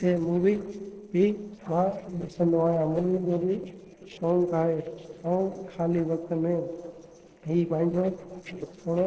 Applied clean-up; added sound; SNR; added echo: neural separator model SepFormer DNS4.